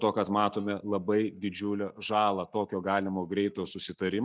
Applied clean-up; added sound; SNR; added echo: neural mask model DeepFilterNet 3.